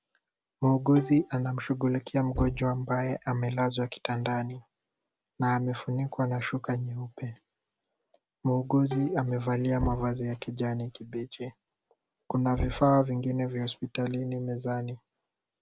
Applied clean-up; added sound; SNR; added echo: none; Bowed string instrument + Knock; 12 dB; none.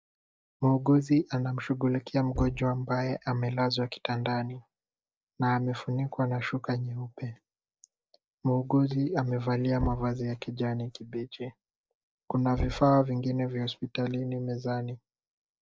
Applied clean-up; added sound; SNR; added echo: neural mask model DeepFilterNet 3.